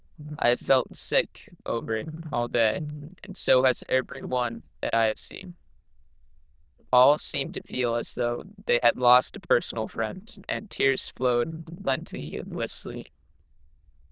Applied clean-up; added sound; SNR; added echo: neural diffusion model UNIVERSE++.